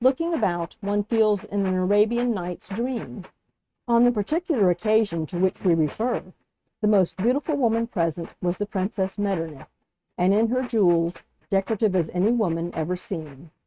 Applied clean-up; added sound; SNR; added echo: neural mask model RNNoise.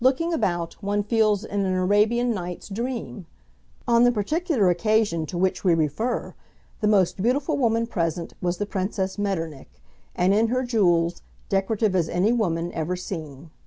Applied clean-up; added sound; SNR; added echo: none; none; none; none.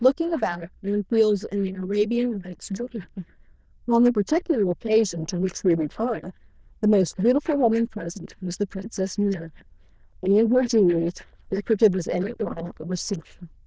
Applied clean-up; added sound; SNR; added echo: neural diffusion model UNIVERSE++.